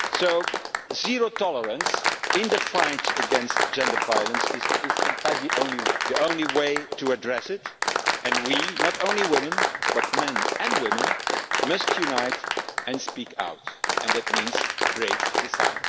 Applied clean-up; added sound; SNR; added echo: none; Applause; -3 dB; none.